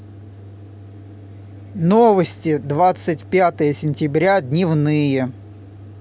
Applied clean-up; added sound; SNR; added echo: none; none; none; none.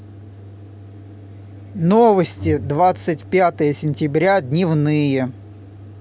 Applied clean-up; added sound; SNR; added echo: none; Bowed string instrument; 16 dB; none.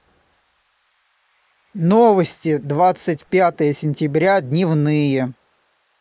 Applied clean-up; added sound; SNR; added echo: neural mask model Resemble Enhance denoiser.